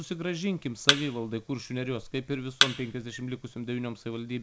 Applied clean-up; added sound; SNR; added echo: none; Thump, thud; -3 dB; none.